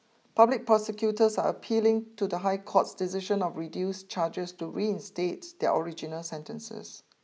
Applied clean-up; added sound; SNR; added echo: none; none; none; none.